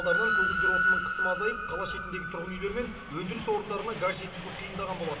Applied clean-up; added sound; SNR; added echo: none; Train; -2 dB; reverberation time 1.8 s.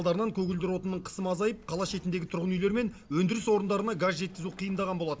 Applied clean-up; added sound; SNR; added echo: none; none; none; none.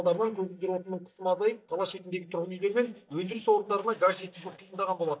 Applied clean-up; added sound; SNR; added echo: neural mask model DeepFilterNet 3.